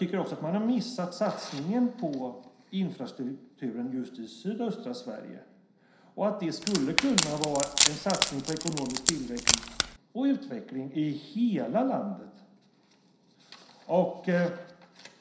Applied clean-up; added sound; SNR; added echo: none; Wood; -2 dB; reverberation time 0.5 s.